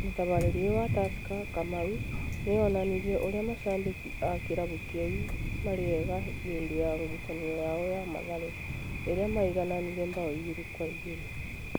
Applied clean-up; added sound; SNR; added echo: none; Thunder; 3 dB; none.